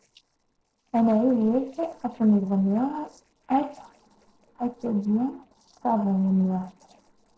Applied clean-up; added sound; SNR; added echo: neural separator model SepFormer DNS4.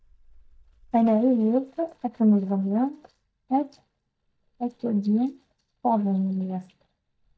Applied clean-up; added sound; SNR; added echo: neural mask model DeepFilterNet 3.